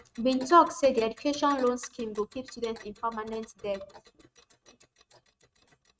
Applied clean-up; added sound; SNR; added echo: neural mask model RNNoise.